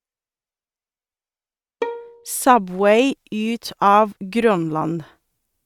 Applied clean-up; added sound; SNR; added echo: neural mask model RNNoise.